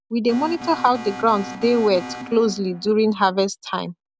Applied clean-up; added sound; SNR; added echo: none; Alarm; 13 dB; none.